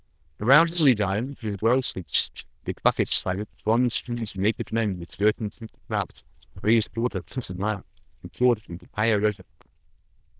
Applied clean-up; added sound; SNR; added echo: neural diffusion model UNIVERSE++.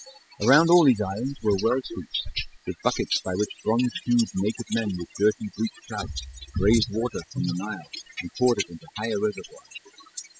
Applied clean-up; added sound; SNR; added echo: classical method spectral subtraction.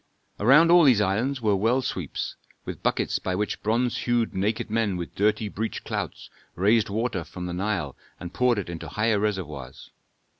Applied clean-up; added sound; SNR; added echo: none; none; none; none.